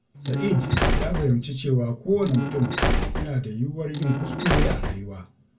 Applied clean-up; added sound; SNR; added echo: none; Slam; 0 dB; reverberation time 0.1 s.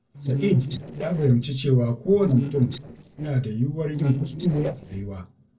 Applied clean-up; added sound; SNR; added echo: neural separator model SepFormer DNS4.